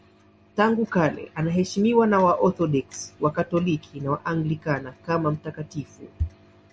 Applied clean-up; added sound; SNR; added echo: none; none; none; none.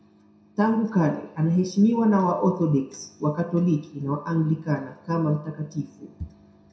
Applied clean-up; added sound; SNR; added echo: none; none; none; reverberation time 0.6 s.